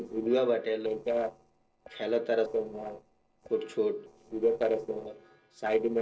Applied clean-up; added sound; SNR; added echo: neural separator model SepFormer DNS4.